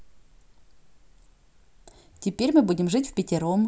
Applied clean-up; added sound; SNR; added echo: none; none; none; none.